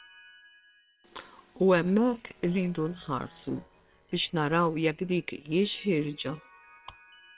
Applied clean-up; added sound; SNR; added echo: neural separator model SepFormer WHAM!.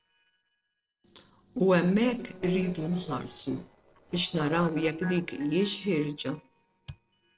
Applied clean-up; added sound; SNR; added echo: neural separator model SepFormer DNS4.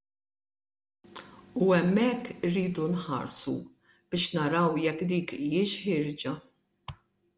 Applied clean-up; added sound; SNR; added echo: none; none; none; none.